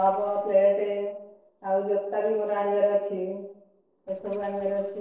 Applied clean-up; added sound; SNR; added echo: neural separator model SepFormer DNS4.